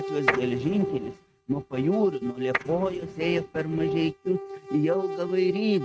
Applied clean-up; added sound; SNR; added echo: neural mask model RNNoise.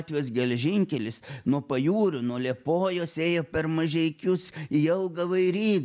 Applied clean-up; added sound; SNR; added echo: none; none; none; none.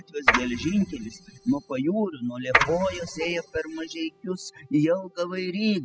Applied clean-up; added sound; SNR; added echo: classical method spectral subtraction.